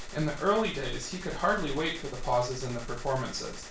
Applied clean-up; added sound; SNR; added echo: none; Gunshot, gunfire; 13 dB; reverberation time 0.3 s.